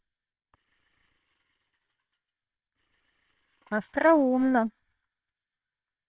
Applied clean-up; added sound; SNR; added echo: neural separator model SepFormer WHAMR!.